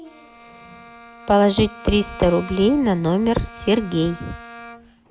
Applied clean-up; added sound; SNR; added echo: none; Bowed string instrument; 19 dB; none.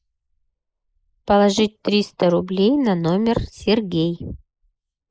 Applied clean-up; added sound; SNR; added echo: neural mask model Resemble Enhance denoiser.